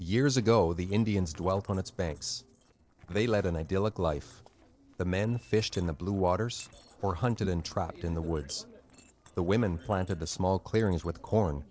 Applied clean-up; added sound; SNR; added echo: neural separator model SepFormer DNS4.